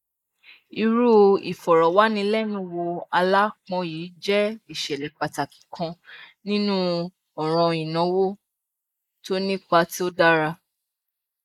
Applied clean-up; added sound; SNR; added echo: neural mask model Resemble Enhance denoiser.